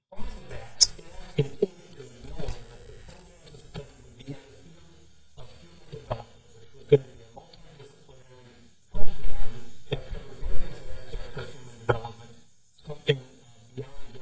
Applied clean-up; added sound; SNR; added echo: neural mask model DeepFilterNet 3.